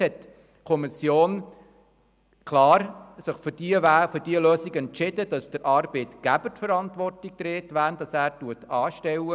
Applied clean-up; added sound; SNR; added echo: none; none; none; none.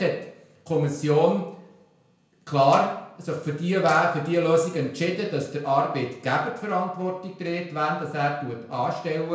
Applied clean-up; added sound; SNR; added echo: none; none; none; reverberation time 0.5 s.